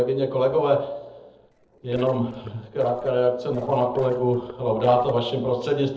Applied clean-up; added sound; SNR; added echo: neural separator model SepFormer DNS4.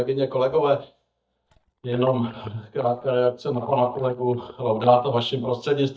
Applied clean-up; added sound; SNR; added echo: neural mask model DeepFilterNet 3.